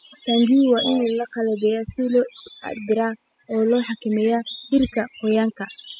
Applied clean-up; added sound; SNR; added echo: classical method spectral subtraction.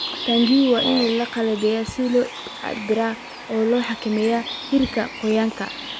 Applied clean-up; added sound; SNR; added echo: none; Bird + Brass instrument; 9 dB; none.